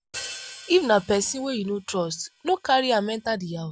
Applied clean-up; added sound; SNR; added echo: none; Hi-hat; 18 dB; none.